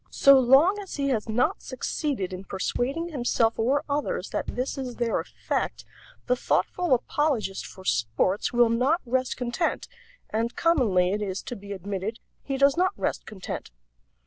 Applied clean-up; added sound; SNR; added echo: none; Bass drum; 12 dB; none.